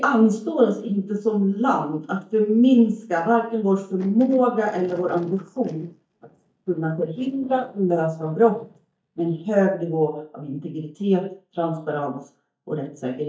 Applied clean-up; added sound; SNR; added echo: neural mask model DeepFilterNet 3.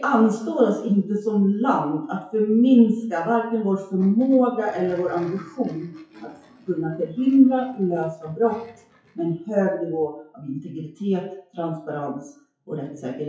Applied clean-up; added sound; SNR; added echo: classical method WPE with log-MMSE.